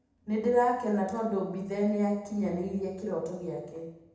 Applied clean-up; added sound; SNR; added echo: none; none; none; reverberation time 0.8 s.